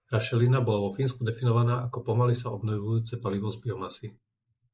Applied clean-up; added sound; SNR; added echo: neural mask model Resemble Enhance denoiser.